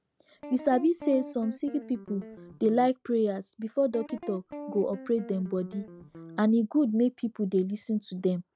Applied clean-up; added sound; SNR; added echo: none; Guitar; 15 dB; none.